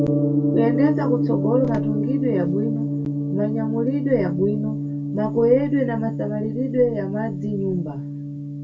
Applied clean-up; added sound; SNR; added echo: none; Gong; 0 dB; reverberation time 0.2 s.